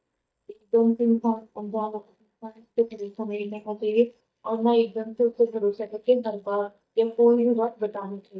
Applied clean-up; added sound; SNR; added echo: neural mask model DeepFilterNet 3.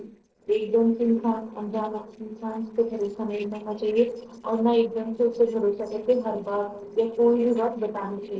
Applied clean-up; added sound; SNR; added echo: neural separator model SepFormer DNS4.